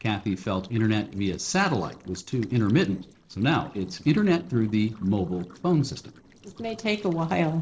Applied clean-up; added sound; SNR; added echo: neural separator model SepFormer DNS4.